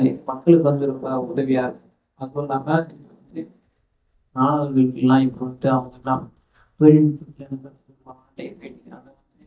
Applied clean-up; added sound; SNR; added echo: neural mask model DeepFilterNet 3.